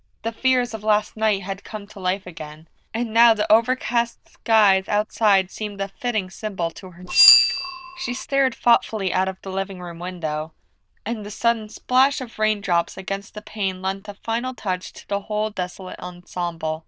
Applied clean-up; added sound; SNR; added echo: neural diffusion model UNIVERSE++.